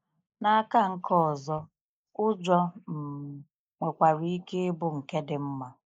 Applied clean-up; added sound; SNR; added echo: neural mask model Resemble Enhance denoiser.